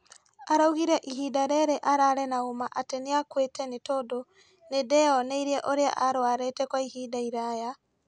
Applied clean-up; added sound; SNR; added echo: none; none; none; none.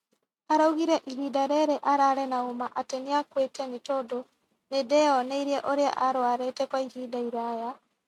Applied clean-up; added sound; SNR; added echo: neural mask model RNNoise.